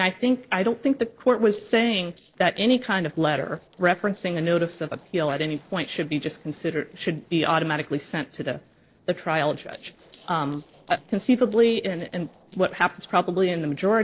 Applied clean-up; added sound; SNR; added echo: neural separator model SepFormer DNS4.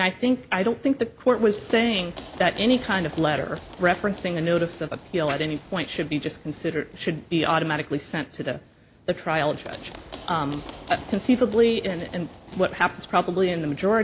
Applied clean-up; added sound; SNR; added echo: none; Run; 19 dB; none.